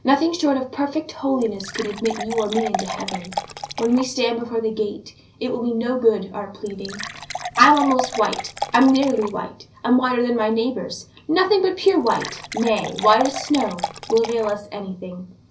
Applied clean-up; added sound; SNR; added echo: none; Fill (with liquid) / Water; 9 dB; reverberation time 0.5 s.